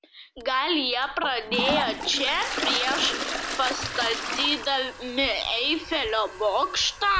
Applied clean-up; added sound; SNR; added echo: none; Toilet flush; 7 dB; none.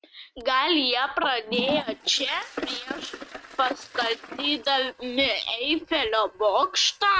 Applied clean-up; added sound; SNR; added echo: neural mask model RNNoise.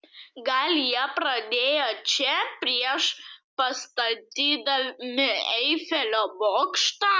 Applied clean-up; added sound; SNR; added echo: none; none; none; none.